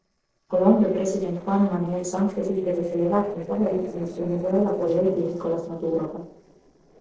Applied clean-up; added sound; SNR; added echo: neural separator model SepFormer DNS4.